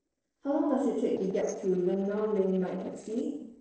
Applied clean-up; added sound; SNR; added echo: neural separator model SepFormer DNS4.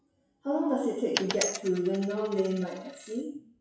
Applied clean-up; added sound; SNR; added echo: classical method WPE with log-MMSE.